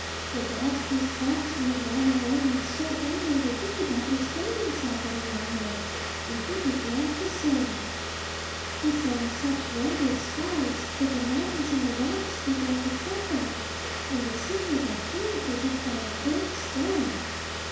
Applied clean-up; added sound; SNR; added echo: none; Car; 4 dB; reverberation time 1.0 s.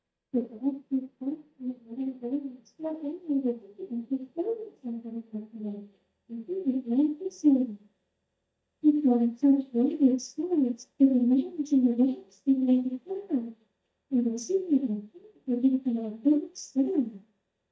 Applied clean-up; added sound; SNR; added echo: neural mask model DeepFilterNet 3.